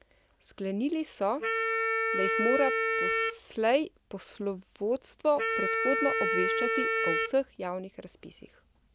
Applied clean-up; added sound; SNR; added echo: none; Wind instrument, woodwind instrument; 0 dB; none.